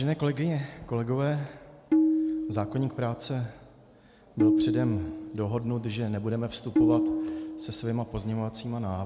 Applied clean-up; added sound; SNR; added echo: none; Tabla; -2 dB; none.